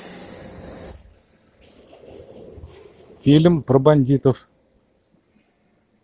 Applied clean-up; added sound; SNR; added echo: none; none; none; none.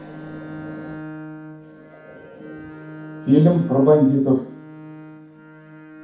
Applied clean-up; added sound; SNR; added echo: none; Bowed string instrument; 16 dB; reverberation time 0.6 s.